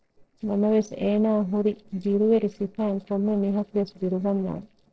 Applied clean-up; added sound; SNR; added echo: neural separator model SepFormer DNS4.